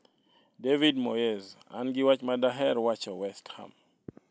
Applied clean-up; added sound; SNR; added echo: none; none; none; none.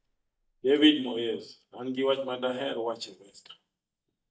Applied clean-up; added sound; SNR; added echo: neural mask model DeepFilterNet 3.